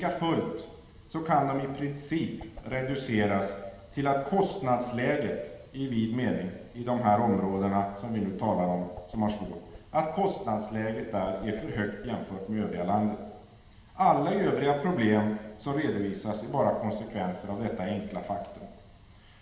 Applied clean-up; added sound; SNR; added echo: none; Whoosh, swoosh, swish; 20 dB; reverberation time 1.1 s.